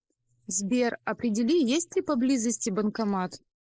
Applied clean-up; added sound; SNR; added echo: neural mask model Resemble Enhance denoiser.